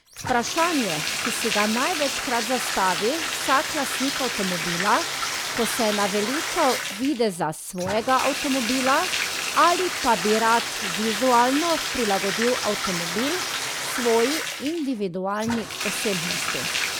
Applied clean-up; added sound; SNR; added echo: none; Bathtub (filling or washing); 3 dB; none.